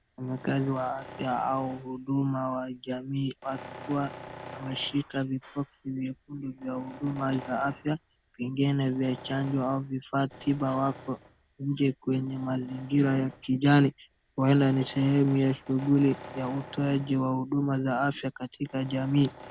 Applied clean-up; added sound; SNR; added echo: none; Tools; 19 dB; none.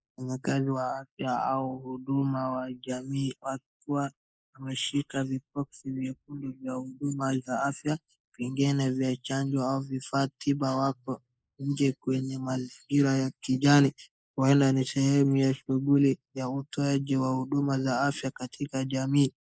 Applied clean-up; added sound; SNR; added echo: neural mask model Resemble Enhance denoiser.